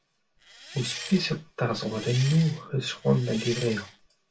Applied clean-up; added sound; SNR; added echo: none; Engine; 13 dB; reverberation time 0.2 s.